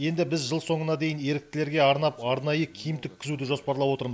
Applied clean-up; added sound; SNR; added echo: none; none; none; none.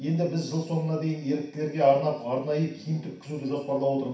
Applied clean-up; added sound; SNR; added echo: none; none; none; reverberation time 0.6 s.